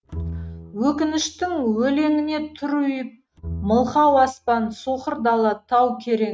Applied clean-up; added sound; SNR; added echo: neural mask model RNNoise.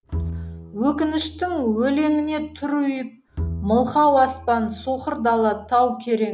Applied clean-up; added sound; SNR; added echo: none; Bowed string instrument; 12 dB; none.